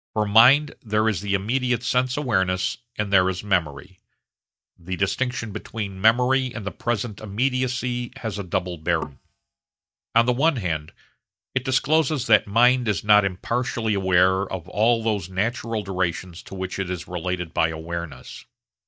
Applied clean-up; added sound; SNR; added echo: neural mask model DeepFilterNet 3.